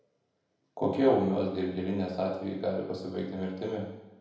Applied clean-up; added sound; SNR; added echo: none; none; none; reverberation time 0.9 s.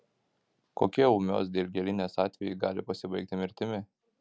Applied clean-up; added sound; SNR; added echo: none; none; none; none.